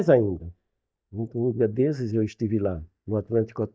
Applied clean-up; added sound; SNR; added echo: neural mask model DeepFilterNet 3.